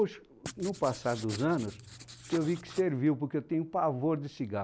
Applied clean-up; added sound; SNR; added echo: none; Writing; 15 dB; none.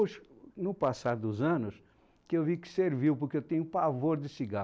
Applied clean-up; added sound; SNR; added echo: none; none; none; none.